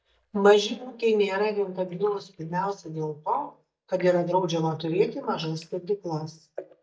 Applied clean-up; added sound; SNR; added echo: neural mask model DeepFilterNet 3.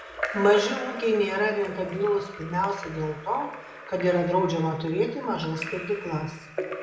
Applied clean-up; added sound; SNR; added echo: none; Drip / Trickle, dribble / Splash, splatter; 11 dB; reverberation time 0.8 s.